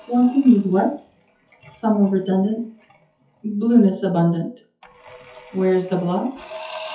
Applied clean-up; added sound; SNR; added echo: classical method WPE with log-MMSE.